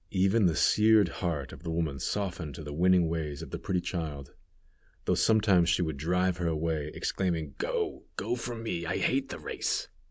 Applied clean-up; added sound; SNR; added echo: none; none; none; none.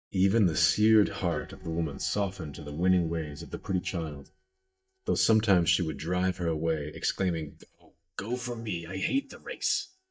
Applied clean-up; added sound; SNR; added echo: neural mask model DeepFilterNet 3.